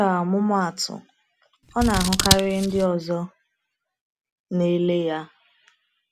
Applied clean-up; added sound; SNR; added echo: none; Scissors; 0 dB; none.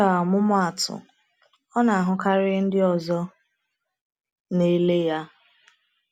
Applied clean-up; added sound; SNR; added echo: none; none; none; none.